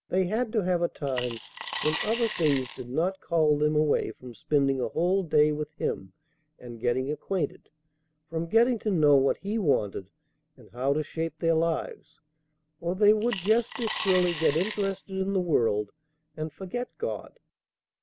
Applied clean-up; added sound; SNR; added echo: none; Coin (dropping) / Glass; 9 dB; none.